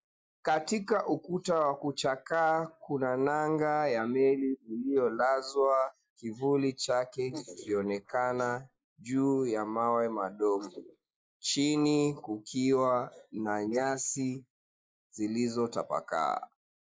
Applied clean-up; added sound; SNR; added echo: neural mask model Resemble Enhance denoiser.